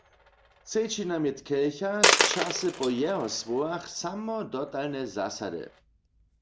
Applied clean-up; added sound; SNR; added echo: none; Coin (dropping); 1 dB; none.